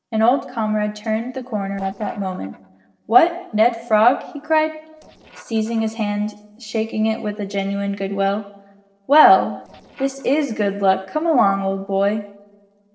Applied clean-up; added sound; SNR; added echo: neural separator model SepFormer DNS4.